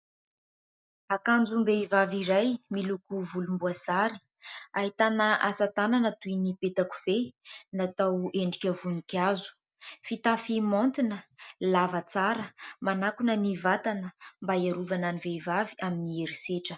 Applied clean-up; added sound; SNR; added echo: none; none; none; none.